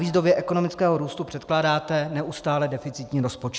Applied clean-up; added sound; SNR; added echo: none; none; none; none.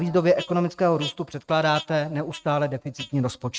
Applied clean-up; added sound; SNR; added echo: neural mask model RNNoise.